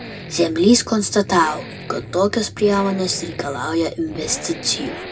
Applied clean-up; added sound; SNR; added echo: none; Accelerating, revving, vroom; 13 dB; reverberation time 0.2 s.